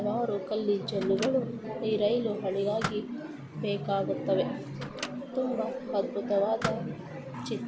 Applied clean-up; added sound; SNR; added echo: none; Microwave oven; 13 dB; none.